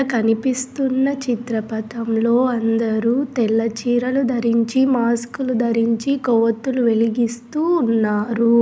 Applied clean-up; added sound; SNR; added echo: none; none; none; none.